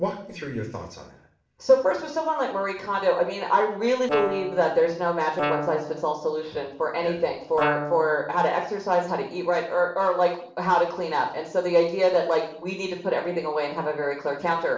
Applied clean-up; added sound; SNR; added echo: neural separator model SepFormer DNS4.